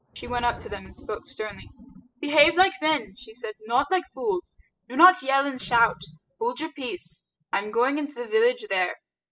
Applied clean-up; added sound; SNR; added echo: classical method spectral subtraction.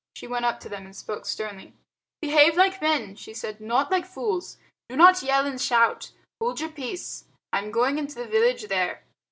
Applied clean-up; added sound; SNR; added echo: none; none; none; none.